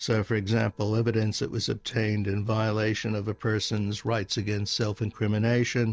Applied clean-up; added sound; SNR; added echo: neural separator model SepFormer DNS4.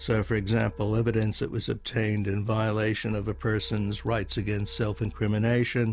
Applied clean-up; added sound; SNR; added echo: none; Keyboard (musical); 17 dB; none.